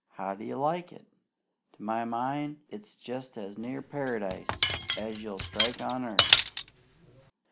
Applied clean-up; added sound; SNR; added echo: none; Cutlery, silverware; -4 dB; none.